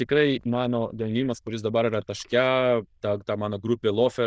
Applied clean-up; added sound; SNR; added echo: neural diffusion model UNIVERSE++.